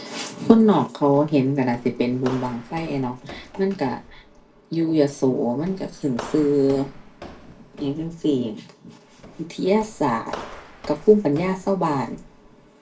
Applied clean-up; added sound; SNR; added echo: none; Walk, footsteps; 19 dB; reverberation time 0.2 s.